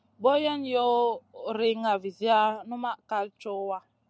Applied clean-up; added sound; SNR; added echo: none; none; none; none.